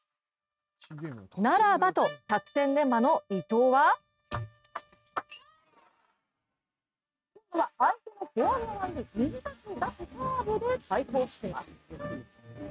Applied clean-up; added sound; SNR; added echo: neural mask model RNNoise.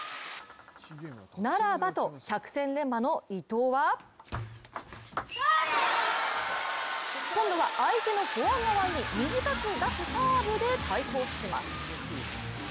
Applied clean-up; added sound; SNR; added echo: none; none; none; none.